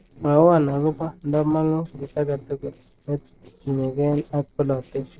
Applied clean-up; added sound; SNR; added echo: neural separator model SepFormer DNS4.